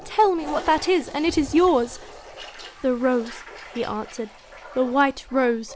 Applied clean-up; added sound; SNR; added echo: none; Toilet flush; 17 dB; none.